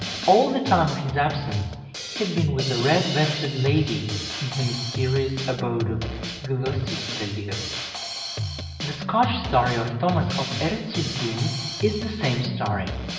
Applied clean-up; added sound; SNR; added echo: none; Drum kit; 6 dB; reverberation time 1.2 s.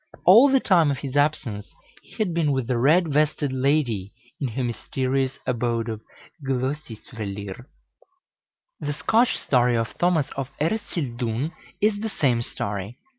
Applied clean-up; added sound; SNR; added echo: none; none; none; none.